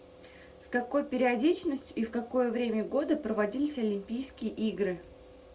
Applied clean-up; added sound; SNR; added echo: none; none; none; none.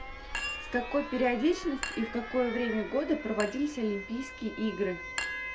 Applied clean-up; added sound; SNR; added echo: none; Alarm + Chink, clink; 8 dB; none.